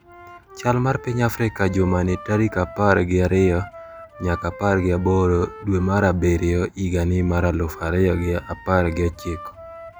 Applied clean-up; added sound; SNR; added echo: none; Wind instrument, woodwind instrument; 19 dB; none.